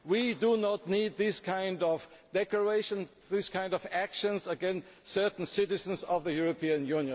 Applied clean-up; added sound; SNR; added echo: none; none; none; none.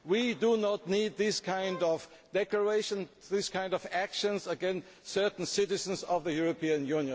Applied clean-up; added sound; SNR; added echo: none; Bowed string instrument; 17 dB; none.